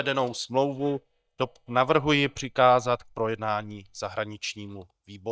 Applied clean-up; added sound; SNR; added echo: neural mask model DeepFilterNet 3.